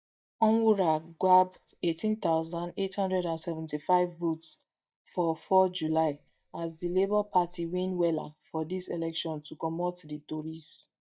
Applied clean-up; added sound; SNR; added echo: neural mask model DeepFilterNet 3.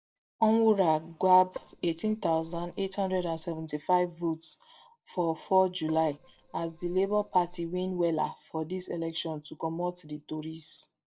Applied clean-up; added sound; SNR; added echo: neural separator model SepFormer DNS4.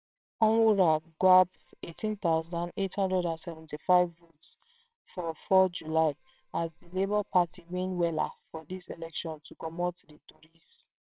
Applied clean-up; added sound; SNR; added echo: neural separator model SepFormer WHAMR!.